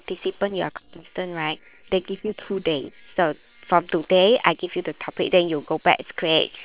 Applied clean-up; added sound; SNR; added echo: neural separator model SepFormer WHAM!.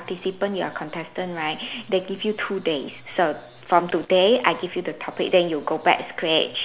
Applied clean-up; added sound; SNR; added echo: none; none; none; none.